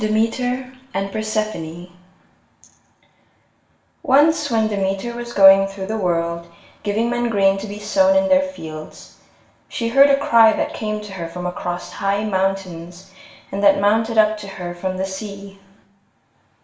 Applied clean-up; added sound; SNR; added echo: none; none; none; reverberation time 0.7 s.